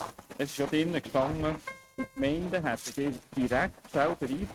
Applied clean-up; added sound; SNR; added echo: neural mask model RNNoise.